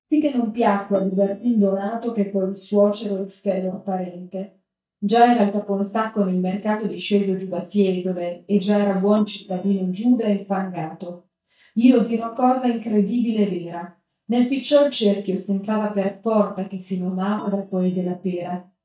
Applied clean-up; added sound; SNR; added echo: neural mask model DeepFilterNet 3.